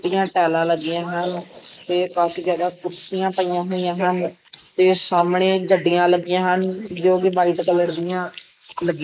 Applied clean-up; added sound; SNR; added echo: neural mask model Resemble Enhance denoiser.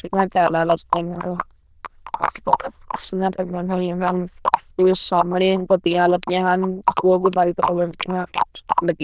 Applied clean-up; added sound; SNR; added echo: neural diffusion model UNIVERSE++.